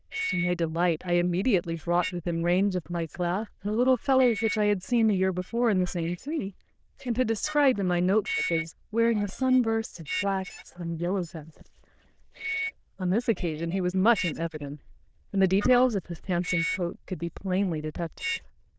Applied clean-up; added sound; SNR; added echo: neural diffusion model UNIVERSE++.